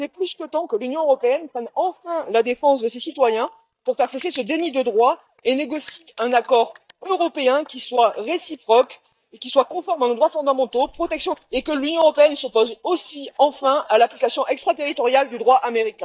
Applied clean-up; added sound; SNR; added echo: neural mask model DeepFilterNet 3.